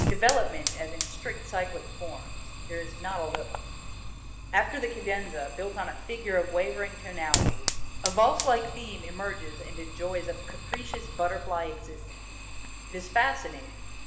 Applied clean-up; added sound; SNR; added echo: none; Fire; 2 dB; reverberation time 1.0 s.